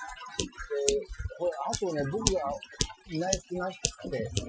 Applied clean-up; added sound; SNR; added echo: classical method Wiener filter.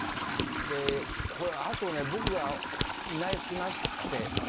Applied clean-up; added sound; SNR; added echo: none; Trickle, dribble / Toilet flush + Scissors; -4 dB; none.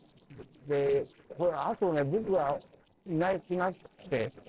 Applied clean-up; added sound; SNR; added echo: neural separator model SepFormer DNS4.